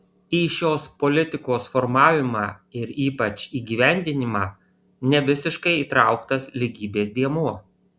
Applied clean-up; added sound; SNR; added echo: none; none; none; none.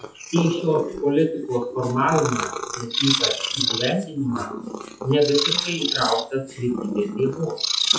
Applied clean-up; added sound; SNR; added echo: classical method WPE with log-MMSE.